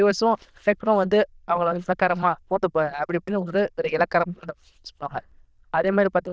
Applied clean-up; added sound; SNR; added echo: neural diffusion model UNIVERSE++.